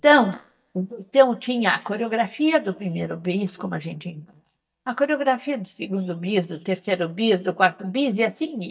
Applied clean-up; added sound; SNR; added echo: neural mask model DeepFilterNet 3.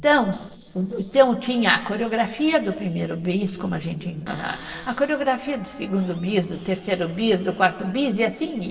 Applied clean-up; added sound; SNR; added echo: neural separator model SepFormer DNS4.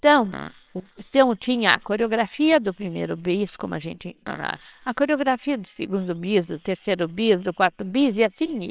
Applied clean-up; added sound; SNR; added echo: neural separator model SepFormer WHAMR!.